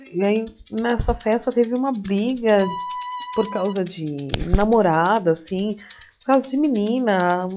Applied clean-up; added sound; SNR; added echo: classical method log-MMSE.